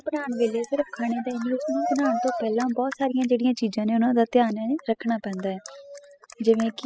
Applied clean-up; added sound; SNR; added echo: classical method spectral subtraction.